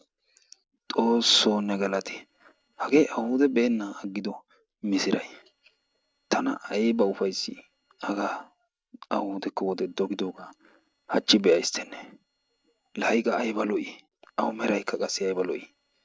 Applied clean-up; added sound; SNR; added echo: neural separator model SepFormer DNS4.